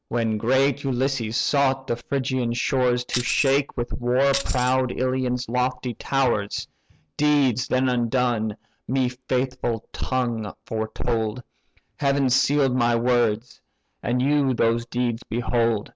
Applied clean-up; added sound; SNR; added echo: none; Tambourine; 8 dB; none.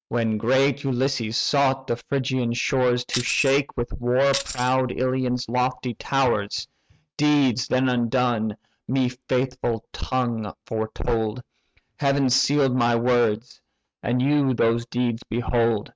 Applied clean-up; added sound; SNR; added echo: neural mask model RNNoise.